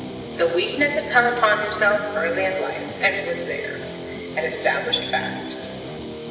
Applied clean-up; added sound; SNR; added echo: none; Guitar; 9 dB; reverberation time 2.4 s.